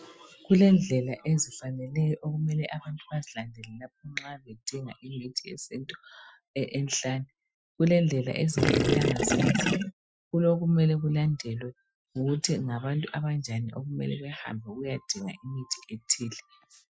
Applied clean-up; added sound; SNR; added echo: classical method Wiener filter.